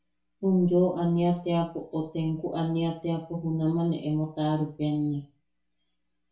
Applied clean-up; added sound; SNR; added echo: none; none; none; reverberation time 0.3 s.